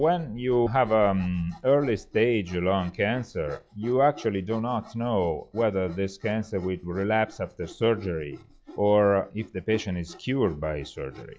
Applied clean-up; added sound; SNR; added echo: classical method log-MMSE.